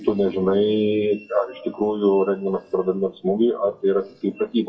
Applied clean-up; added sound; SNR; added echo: classical method WPE with log-MMSE.